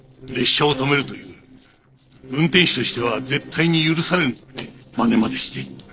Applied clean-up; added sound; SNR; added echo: neural separator model SepFormer DNS4.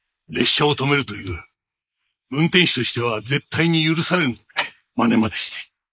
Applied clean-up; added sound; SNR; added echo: neural mask model Resemble Enhance denoiser.